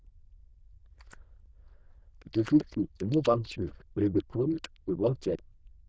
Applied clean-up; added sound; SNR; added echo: neural diffusion model UNIVERSE++.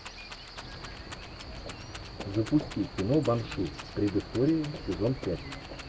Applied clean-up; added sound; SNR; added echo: none; Cricket + Rattle; 13 dB; none.